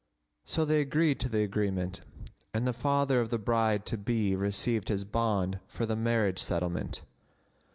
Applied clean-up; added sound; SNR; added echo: none; none; none; none.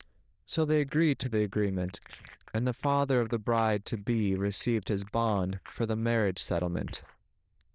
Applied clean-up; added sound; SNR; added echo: neural diffusion model UNIVERSE++.